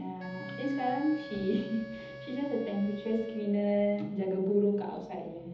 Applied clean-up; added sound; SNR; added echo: none; Wind instrument, woodwind instrument; 15 dB; reverberation time 1.3 s.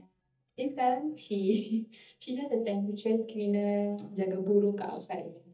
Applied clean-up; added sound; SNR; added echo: neural mask model DeepFilterNet 3.